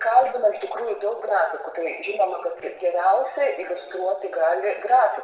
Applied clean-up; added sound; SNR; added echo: neural separator model SepFormer DNS4.